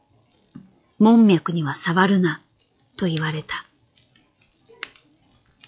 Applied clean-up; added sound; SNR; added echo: classical method log-MMSE.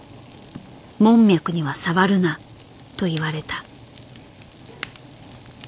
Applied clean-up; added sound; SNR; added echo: none; Fire; 17 dB; none.